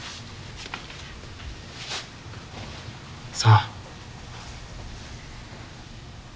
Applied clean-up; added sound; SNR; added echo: none; Train; 16 dB; none.